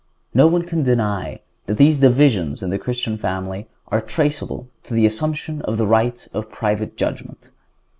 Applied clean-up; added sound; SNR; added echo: none; none; none; none.